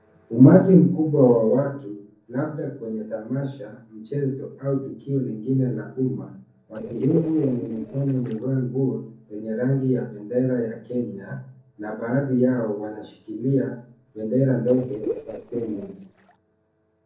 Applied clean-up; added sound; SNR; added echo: neural separator model SepFormer DNS4.